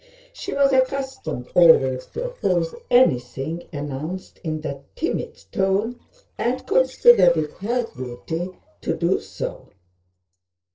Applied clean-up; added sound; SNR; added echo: neural separator model SepFormer DNS4.